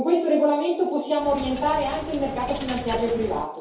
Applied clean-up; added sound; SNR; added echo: none; Coin (dropping); 12 dB; reverberation time 2.4 s.